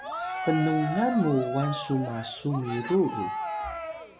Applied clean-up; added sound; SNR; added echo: none; Cheering; 6 dB; none.